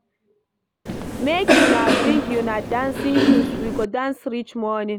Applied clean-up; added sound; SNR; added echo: none; Cough; -4 dB; none.